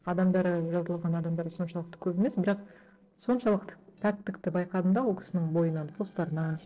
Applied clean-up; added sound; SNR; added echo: neural separator model SepFormer DNS4.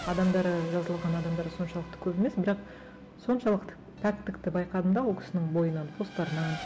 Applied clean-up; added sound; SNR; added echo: none; Race car, auto racing / Accelerating, revving, vroom; 15 dB; none.